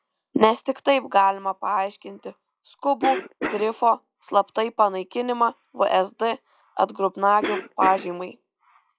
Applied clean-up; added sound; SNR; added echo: classical method log-MMSE.